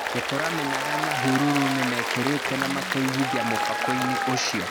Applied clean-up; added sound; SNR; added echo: none; Applause; 0 dB; none.